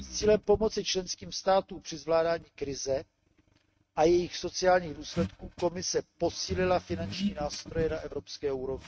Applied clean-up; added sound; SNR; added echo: neural mask model RNNoise.